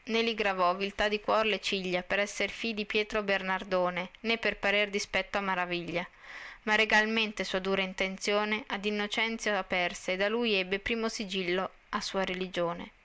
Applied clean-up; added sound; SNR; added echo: none; none; none; none.